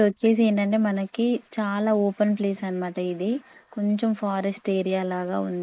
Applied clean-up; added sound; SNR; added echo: neural mask model Resemble Enhance denoiser.